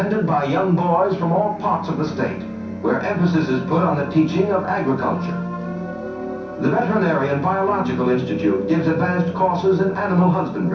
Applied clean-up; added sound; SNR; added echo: none; Bowed string instrument; 16 dB; reverberation time 0.6 s.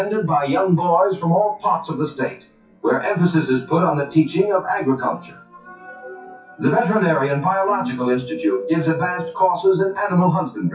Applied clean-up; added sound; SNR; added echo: classical method WPE with log-MMSE.